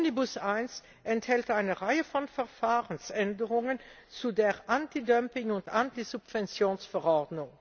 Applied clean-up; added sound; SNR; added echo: none; none; none; none.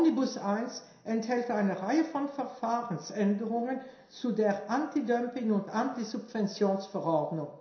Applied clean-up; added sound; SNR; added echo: none; none; none; reverberation time 0.7 s.